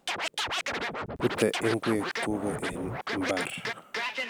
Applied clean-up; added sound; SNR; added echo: none; Scratching (performance technique); 1 dB; none.